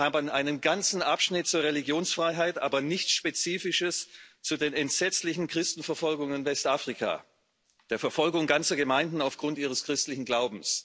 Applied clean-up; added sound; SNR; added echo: none; none; none; none.